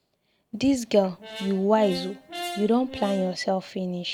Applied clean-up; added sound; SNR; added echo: none; Brass instrument; 13 dB; none.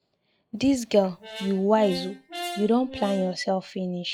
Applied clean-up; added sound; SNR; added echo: classical method log-MMSE.